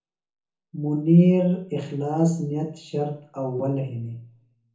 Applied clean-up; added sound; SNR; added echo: none; none; none; reverberation time 0.7 s.